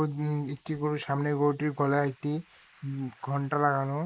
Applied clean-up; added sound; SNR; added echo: neural mask model Resemble Enhance denoiser.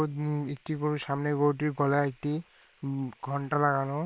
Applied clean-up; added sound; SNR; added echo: neural separator model SepFormer WHAM!.